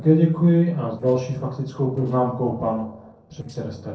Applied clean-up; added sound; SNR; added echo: neural separator model SepFormer DNS4.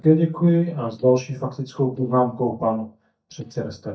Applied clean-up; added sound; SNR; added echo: neural mask model DeepFilterNet 3.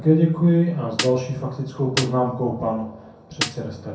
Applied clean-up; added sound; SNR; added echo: none; Snare drum; 8 dB; reverberation time 0.5 s.